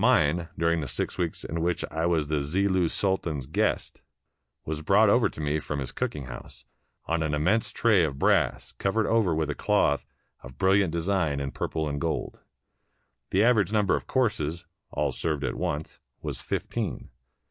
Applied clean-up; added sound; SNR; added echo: none; none; none; none.